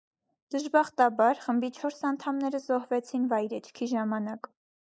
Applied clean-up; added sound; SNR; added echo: neural mask model Resemble Enhance denoiser.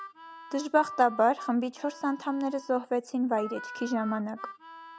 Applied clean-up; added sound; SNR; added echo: none; Harmonica; 15 dB; none.